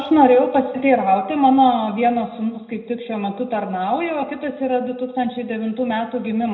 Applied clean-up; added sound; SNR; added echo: none; none; none; reverberation time 0.8 s.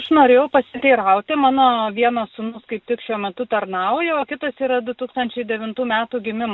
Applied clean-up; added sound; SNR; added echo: none; none; none; none.